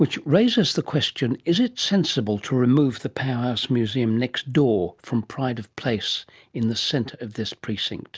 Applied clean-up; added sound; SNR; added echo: none; none; none; none.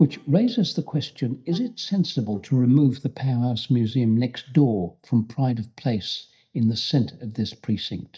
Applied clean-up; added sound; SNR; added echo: neural mask model DeepFilterNet 3.